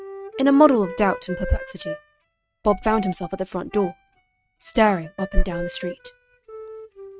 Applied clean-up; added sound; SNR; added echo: neural mask model RNNoise.